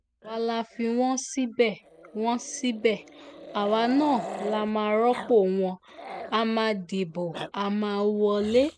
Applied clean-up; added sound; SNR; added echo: none; Growling; 15 dB; none.